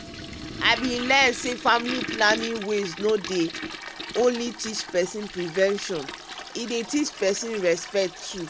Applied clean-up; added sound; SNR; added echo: none; Toilet flush; 10 dB; none.